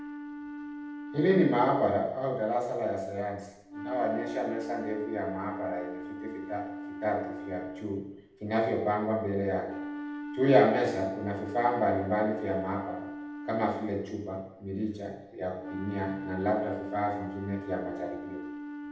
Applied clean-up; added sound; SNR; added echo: none; Wind instrument, woodwind instrument; 10 dB; reverberation time 0.8 s.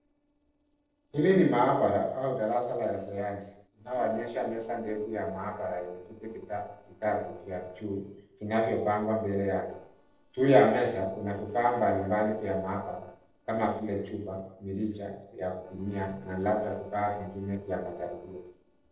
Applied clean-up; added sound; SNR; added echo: neural separator model SepFormer DNS4.